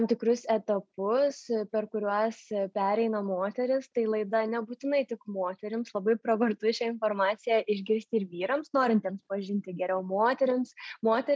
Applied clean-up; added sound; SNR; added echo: none; none; none; none.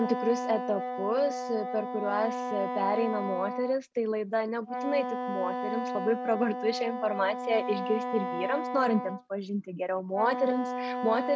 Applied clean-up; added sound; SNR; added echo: none; Wind instrument, woodwind instrument; 4 dB; none.